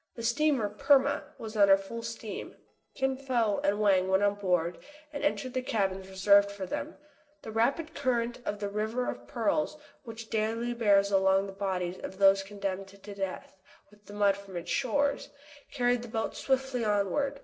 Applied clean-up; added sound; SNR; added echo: neural separator model SepFormer DNS4.